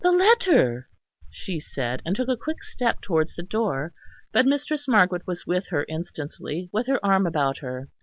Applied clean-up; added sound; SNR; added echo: none; none; none; none.